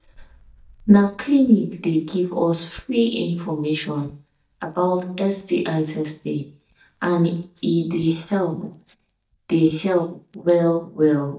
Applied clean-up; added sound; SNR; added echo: neural mask model DeepFilterNet 3.